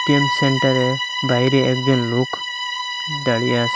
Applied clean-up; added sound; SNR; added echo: none; Bowed string instrument; 5 dB; none.